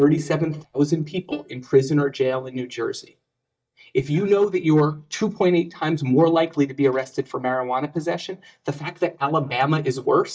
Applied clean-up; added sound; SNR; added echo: neural mask model DeepFilterNet 3.